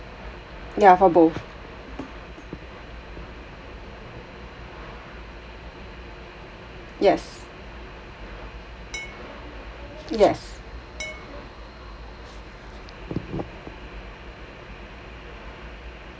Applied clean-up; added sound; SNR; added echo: none; Glass; 11 dB; none.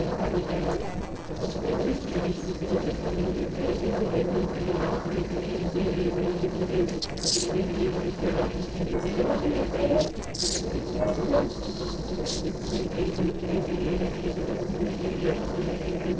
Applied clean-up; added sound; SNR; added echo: neural separator model SepFormer DNS4.